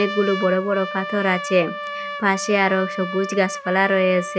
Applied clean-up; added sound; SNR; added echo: none; Trumpet; 9 dB; none.